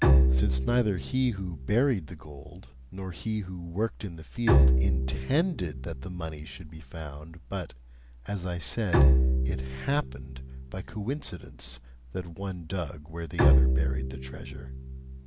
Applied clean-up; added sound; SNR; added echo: none; Bowed string instrument; -4 dB; none.